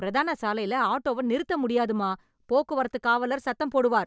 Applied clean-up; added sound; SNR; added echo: none; none; none; none.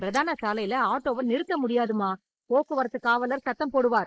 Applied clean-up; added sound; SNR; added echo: neural mask model Resemble Enhance denoiser.